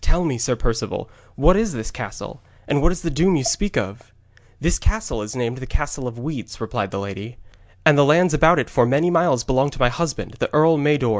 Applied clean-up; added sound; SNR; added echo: none; none; none; none.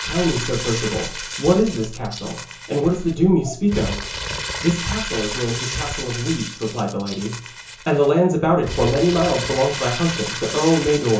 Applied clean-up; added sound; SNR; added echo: none; Crumpling, crinkling; 9 dB; reverberation time 0.6 s.